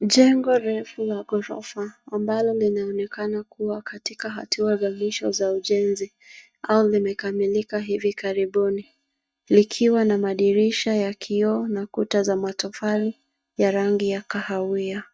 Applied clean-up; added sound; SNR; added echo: neural mask model DeepFilterNet 3.